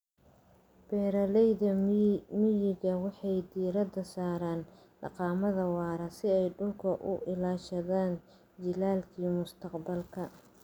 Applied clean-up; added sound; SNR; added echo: none; none; none; none.